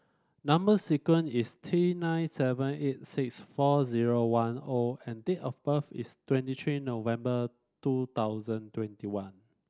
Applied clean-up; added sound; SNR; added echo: none; none; none; none.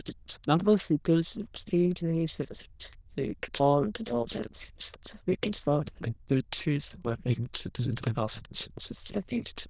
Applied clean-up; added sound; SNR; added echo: neural diffusion model UNIVERSE++.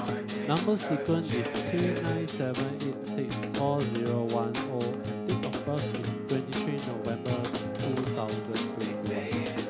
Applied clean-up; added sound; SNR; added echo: none; Acoustic guitar; 0 dB; none.